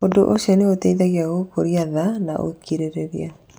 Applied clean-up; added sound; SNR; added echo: none; none; none; none.